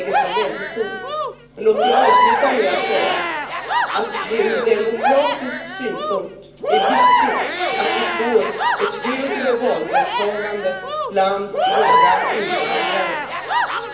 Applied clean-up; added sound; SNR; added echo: none; Crowd / Cheering; -2 dB; reverberation time 0.7 s.